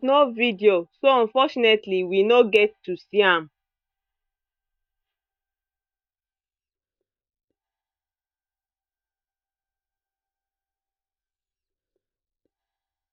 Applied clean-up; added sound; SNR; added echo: neural mask model DeepFilterNet 3.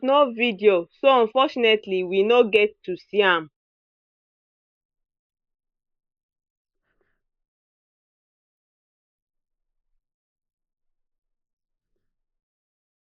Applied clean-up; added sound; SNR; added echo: neural mask model Resemble Enhance denoiser.